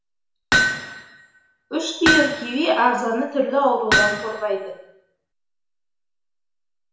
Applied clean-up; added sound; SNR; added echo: none; Hammer; 0 dB; reverberation time 0.7 s.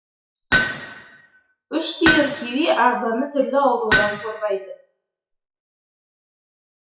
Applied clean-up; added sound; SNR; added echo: classical method WPE with log-MMSE.